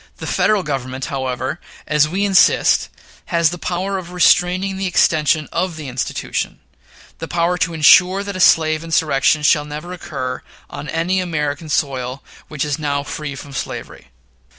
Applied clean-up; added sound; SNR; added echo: none; none; none; none.